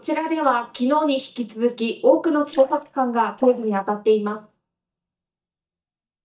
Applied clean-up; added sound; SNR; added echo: neural mask model DeepFilterNet 3.